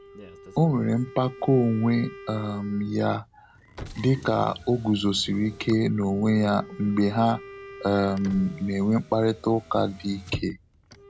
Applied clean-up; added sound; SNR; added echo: none; Motor vehicle (road) + Wind instrument, woodwind instrument; 18 dB; none.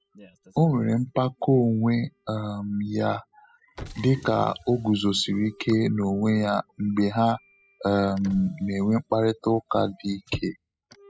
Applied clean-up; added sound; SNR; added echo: classical method spectral subtraction.